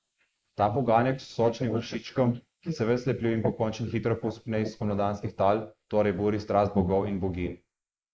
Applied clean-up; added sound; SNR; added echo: neural mask model Resemble Enhance denoiser.